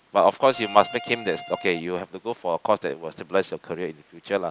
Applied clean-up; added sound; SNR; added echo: none; Bowed string instrument; 13 dB; none.